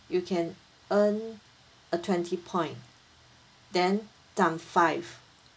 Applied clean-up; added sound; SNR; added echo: none; none; none; none.